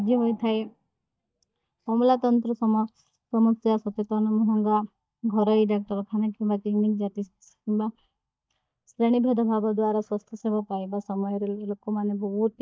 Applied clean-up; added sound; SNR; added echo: neural mask model DeepFilterNet 3.